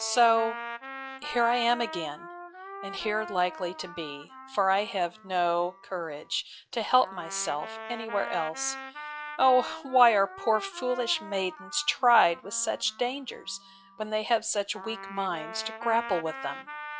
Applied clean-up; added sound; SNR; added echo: classical method log-MMSE.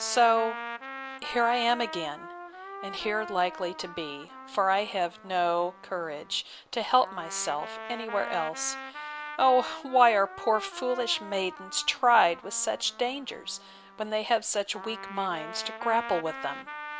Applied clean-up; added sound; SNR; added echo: none; Trumpet; 12 dB; none.